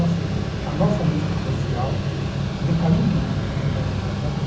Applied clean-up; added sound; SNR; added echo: none; Mechanical fan; -1 dB; reverberation time 0.6 s.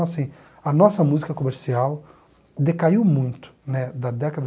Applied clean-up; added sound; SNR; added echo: none; none; none; none.